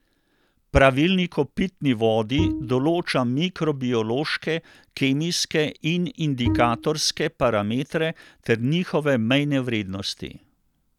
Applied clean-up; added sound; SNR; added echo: none; Bowed string instrument; 5 dB; none.